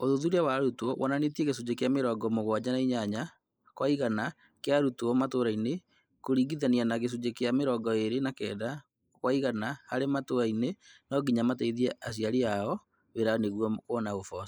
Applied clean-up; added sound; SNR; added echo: neural mask model Resemble Enhance denoiser.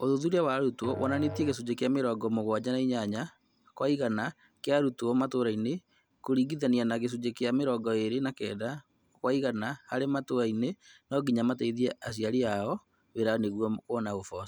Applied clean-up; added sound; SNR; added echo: none; Musical instrument; 13 dB; none.